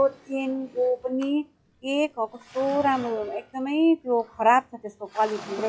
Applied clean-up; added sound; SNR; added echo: classical method log-MMSE.